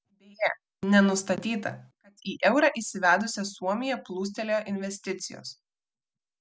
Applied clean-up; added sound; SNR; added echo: none; none; none; none.